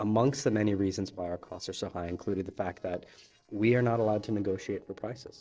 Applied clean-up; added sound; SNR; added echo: neural separator model SepFormer DNS4.